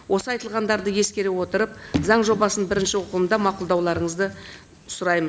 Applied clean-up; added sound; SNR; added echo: none; none; none; none.